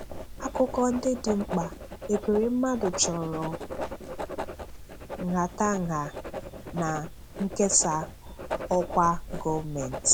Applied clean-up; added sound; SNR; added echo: none; Writing; 8 dB; none.